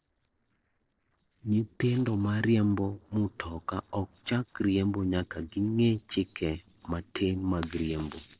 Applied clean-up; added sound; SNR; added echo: neural separator model SepFormer DNS4.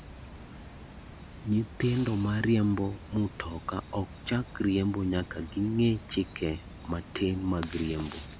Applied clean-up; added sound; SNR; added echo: none; Water + Hiss; 15 dB; none.